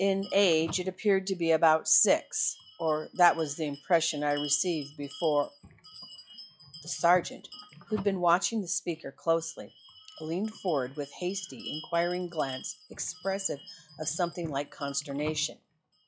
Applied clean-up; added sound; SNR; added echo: classical method log-MMSE.